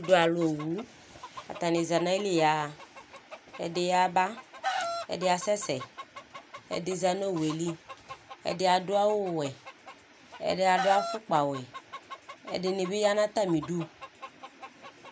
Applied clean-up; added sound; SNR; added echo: none; Chicken, rooster; 12 dB; none.